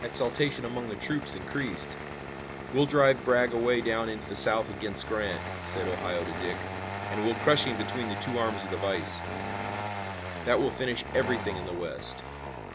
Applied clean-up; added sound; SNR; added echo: none; Engine starting; 7 dB; none.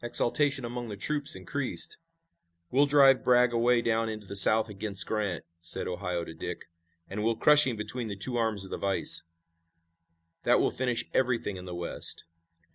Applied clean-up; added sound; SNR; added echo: none; none; none; none.